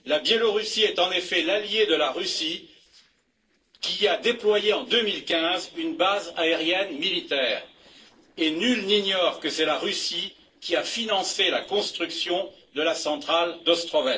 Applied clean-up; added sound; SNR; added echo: neural separator model SepFormer DNS4.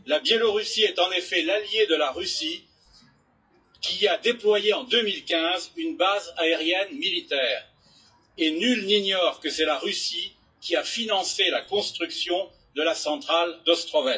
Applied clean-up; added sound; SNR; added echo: classical method WPE with log-MMSE.